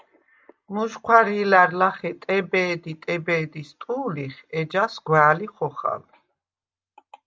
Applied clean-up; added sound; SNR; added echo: none; none; none; none.